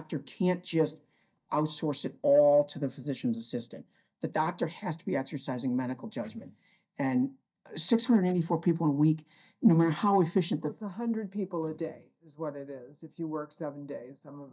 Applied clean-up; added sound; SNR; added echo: neural mask model DeepFilterNet 3.